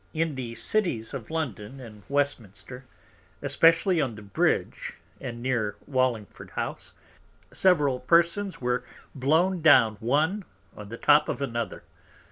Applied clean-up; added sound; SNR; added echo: none; none; none; none.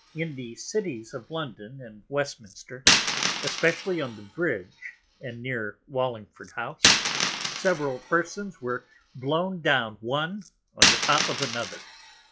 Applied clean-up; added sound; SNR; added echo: classical method log-MMSE.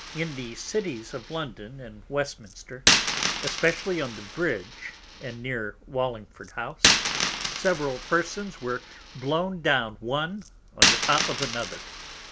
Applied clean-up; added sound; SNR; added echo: none; Coin (dropping); -1 dB; none.